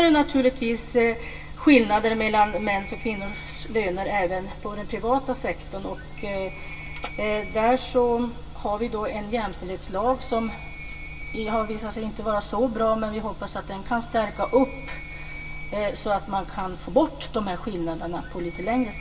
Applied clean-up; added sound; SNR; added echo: none; Animal; 20 dB; reverberation time 0.2 s.